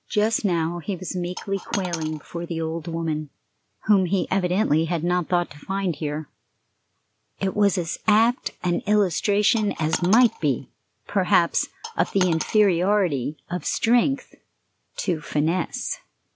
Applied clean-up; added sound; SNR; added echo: none; Coin (dropping); 11 dB; none.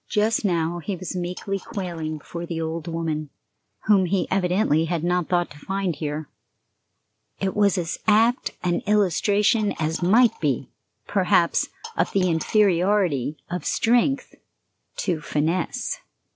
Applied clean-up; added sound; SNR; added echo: neural separator model SepFormer DNS4.